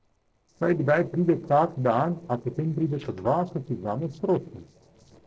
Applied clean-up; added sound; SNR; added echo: neural separator model SepFormer DNS4.